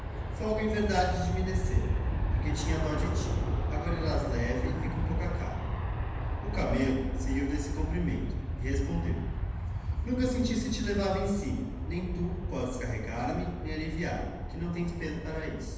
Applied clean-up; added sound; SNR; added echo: none; Aircraft; -2 dB; reverberation time 1.1 s.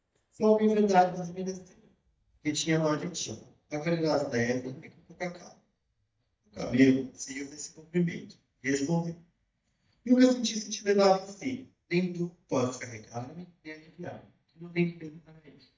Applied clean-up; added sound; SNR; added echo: neural mask model DeepFilterNet 3.